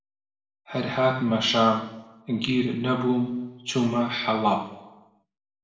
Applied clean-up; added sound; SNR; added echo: none; none; none; reverberation time 0.8 s.